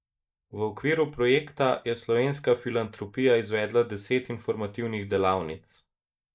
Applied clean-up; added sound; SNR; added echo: neural mask model Resemble Enhance denoiser.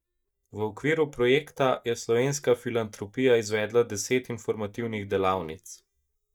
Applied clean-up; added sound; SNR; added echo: neural mask model DeepFilterNet 3.